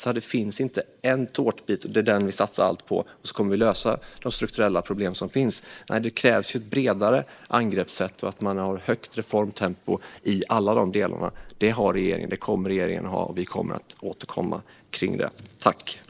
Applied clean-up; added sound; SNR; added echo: neural mask model Resemble Enhance denoiser.